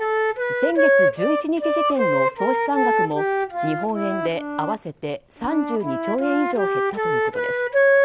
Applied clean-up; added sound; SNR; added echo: none; Wind instrument, woodwind instrument; -4 dB; none.